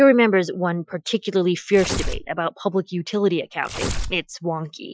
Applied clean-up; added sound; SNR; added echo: classical method Wiener filter.